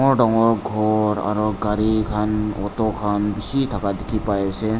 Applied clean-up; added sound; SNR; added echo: none; none; none; none.